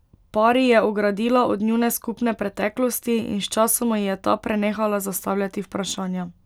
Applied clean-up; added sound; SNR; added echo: none; none; none; none.